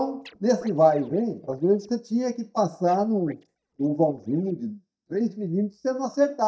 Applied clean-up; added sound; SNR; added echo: neural mask model DeepFilterNet 3.